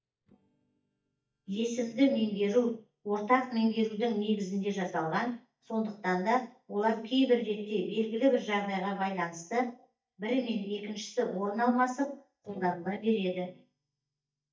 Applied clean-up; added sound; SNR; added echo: neural mask model DeepFilterNet 3.